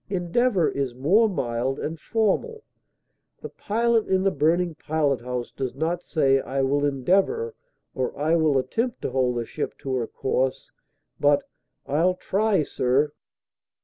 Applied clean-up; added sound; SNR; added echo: none; none; none; none.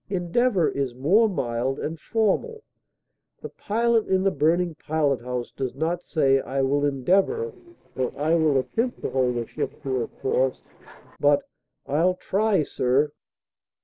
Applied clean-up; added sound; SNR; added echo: neural separator model SepFormer DNS4.